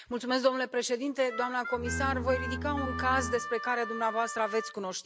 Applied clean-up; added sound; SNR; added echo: none; Bowed string instrument + Harmonica; 6 dB; none.